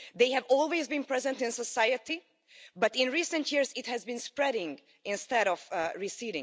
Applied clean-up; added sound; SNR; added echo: none; none; none; none.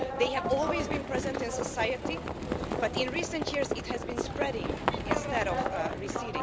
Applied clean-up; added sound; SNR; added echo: none; Livestock, farm animals, working animals; -1 dB; none.